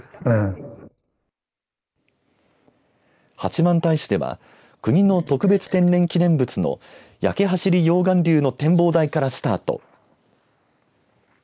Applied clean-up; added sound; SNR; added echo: neural mask model Resemble Enhance denoiser.